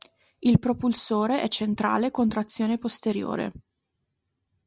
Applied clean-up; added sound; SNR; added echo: none; none; none; none.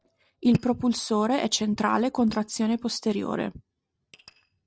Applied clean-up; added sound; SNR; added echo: neural separator model SepFormer DNS4.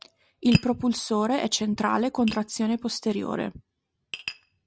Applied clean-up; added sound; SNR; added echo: none; Tap; 16 dB; none.